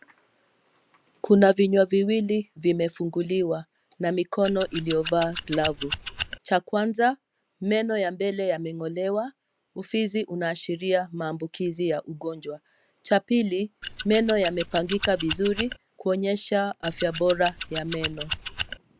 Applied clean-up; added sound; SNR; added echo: none; Scissors; 2 dB; none.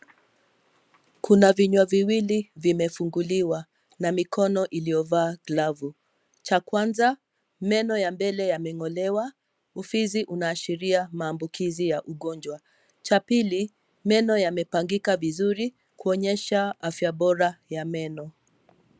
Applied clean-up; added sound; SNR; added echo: none; none; none; none.